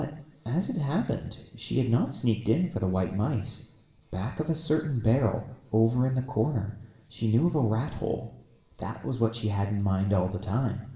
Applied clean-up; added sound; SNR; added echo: none; none; none; reverberation time 0.8 s.